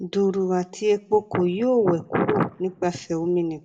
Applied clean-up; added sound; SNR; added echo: none; none; none; reverberation time 0.3 s.